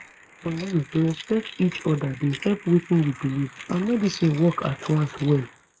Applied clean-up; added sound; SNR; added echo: neural mask model Resemble Enhance denoiser.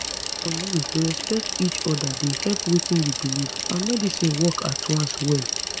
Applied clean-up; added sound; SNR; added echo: none; Bicycle; 4 dB; none.